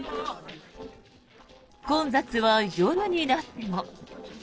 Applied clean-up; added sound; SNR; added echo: neural separator model SepFormer DNS4.